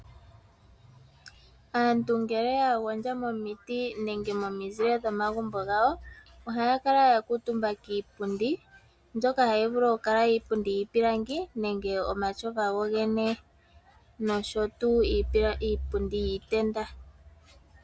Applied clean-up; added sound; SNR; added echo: none; none; none; none.